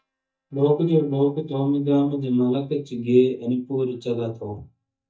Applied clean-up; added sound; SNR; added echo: neural mask model DeepFilterNet 3.